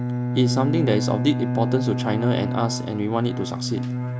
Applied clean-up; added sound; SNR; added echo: none; Bowed string instrument; 1 dB; none.